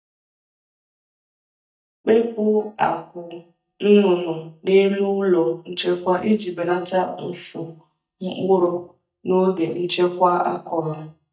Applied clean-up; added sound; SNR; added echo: neural mask model DeepFilterNet 3.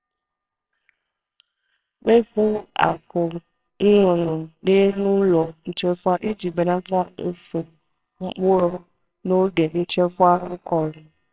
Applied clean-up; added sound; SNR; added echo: neural separator model SepFormer WHAMR!.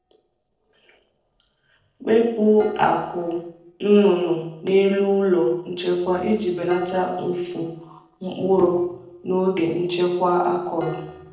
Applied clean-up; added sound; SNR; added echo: neural separator model SepFormer DNS4.